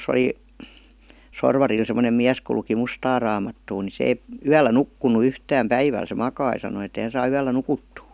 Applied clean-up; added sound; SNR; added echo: none; none; none; none.